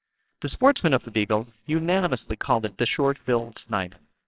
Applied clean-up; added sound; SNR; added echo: neural separator model SepFormer WHAMR!.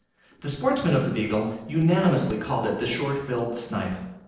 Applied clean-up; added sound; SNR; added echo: neural separator model SepFormer DNS4.